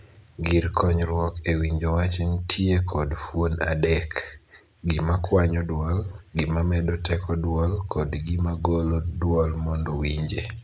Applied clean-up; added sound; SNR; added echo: none; none; none; none.